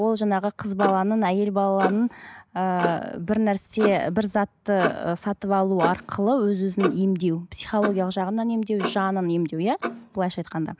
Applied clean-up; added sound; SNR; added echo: none; Clock; 10 dB; none.